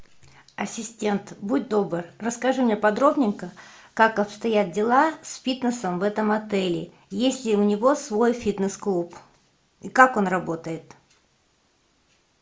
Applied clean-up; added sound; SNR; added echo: none; none; none; none.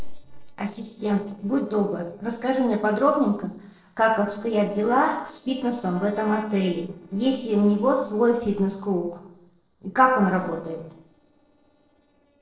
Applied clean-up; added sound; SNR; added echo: neural separator model SepFormer DNS4.